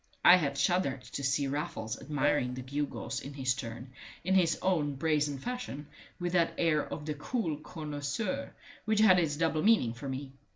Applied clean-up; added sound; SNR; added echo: neural separator model SepFormer DNS4.